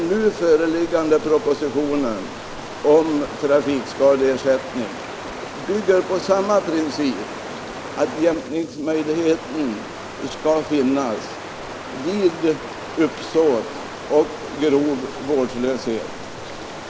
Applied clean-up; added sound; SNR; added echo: none; Stream; 12 dB; none.